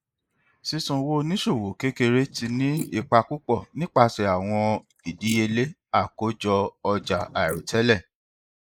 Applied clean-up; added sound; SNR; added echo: neural mask model Resemble Enhance denoiser.